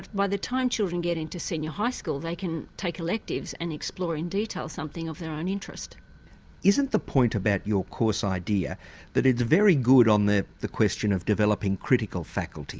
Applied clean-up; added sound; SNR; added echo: none; none; none; none.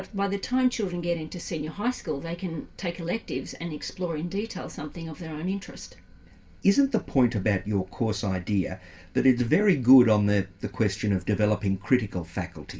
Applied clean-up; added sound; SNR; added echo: none; none; none; reverberation time 0.2 s.